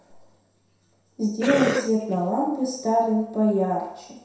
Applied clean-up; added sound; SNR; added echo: none; Cough; 4 dB; reverberation time 0.7 s.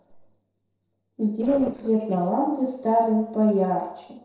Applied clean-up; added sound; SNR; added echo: neural separator model SepFormer DNS4.